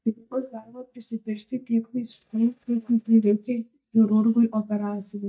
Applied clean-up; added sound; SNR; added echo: neural mask model DeepFilterNet 3.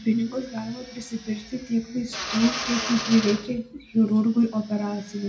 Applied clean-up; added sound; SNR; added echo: none; Drill; 11 dB; reverberation time 0.4 s.